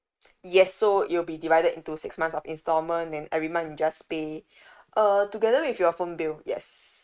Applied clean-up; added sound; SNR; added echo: neural mask model RNNoise.